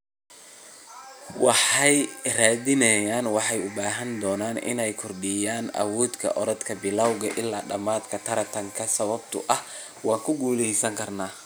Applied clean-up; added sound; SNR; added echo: none; none; none; none.